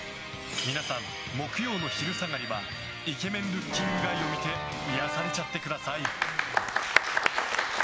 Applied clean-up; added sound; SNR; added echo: none; Organ; 9 dB; none.